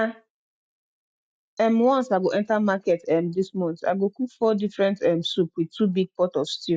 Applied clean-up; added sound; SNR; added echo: none; none; none; none.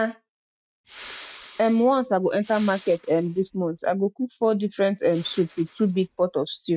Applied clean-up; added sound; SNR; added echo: neural mask model RNNoise.